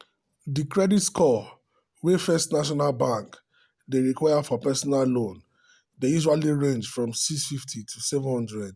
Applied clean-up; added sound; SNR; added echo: none; none; none; none.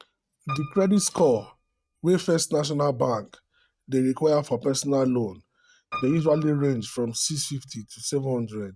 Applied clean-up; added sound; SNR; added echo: neural mask model RNNoise.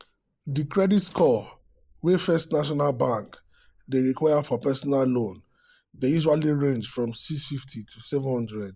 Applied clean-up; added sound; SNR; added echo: neural mask model Resemble Enhance denoiser.